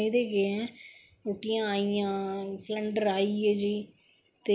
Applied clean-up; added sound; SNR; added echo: none; none; none; none.